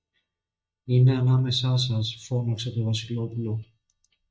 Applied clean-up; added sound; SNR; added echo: neural mask model DeepFilterNet 3.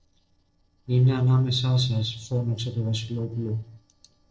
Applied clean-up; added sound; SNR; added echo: neural separator model SepFormer DNS4.